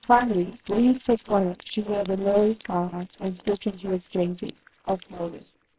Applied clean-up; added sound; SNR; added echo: neural separator model SepFormer WHAMR!.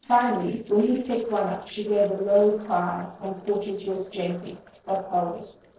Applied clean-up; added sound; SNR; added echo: neural separator model SepFormer DNS4.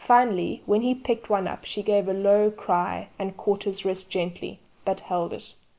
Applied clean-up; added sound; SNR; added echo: none; none; none; none.